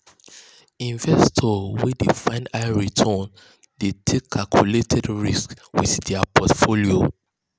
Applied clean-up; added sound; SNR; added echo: none; none; none; none.